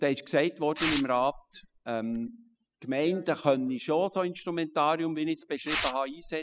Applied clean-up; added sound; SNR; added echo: classical method spectral subtraction.